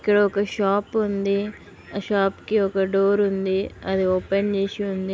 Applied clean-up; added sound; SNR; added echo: none; none; none; none.